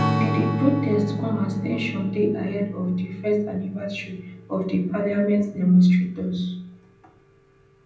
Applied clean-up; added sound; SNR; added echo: none; Strum; 7 dB; reverberation time 0.6 s.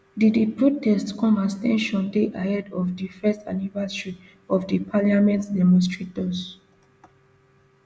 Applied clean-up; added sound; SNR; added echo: none; none; none; none.